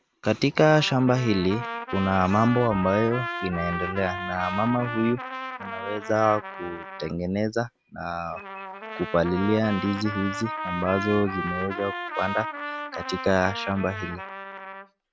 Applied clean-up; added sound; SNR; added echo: none; Trumpet; 8 dB; none.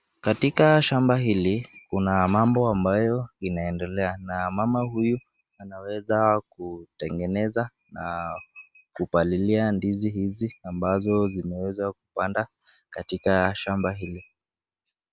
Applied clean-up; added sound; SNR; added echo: none; none; none; none.